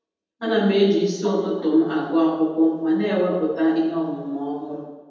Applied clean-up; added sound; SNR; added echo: none; none; none; reverberation time 1.1 s.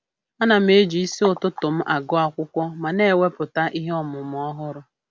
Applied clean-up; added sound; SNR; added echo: none; none; none; none.